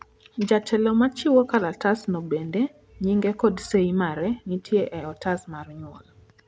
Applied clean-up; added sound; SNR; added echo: none; none; none; none.